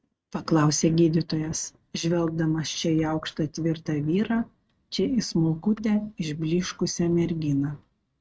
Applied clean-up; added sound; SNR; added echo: neural mask model RNNoise.